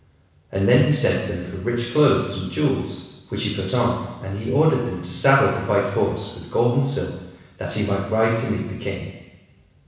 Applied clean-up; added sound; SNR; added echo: none; none; none; reverberation time 1.1 s.